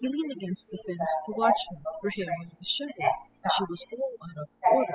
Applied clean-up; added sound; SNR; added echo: classical method spectral subtraction.